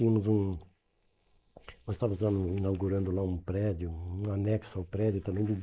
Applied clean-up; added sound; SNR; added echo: neural mask model Resemble Enhance denoiser.